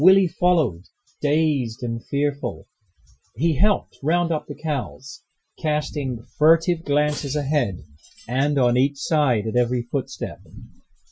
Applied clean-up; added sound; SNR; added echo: classical method Wiener filter.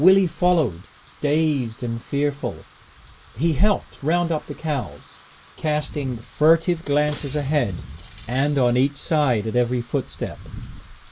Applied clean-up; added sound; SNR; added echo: none; Wind / Rain + Shatter; 19 dB; none.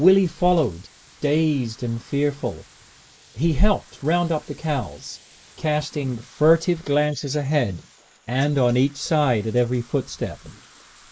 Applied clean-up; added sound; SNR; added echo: neural mask model Resemble Enhance denoiser.